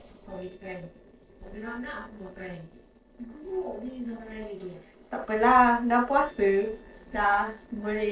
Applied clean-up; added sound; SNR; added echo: neural separator model SepFormer DNS4.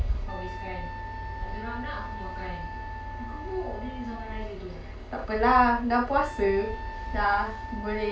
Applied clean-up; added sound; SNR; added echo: none; Wind instrument, woodwind instrument; 13 dB; reverberation time 0.2 s.